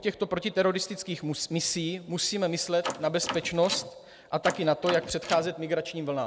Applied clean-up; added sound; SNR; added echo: none; Door; 10 dB; none.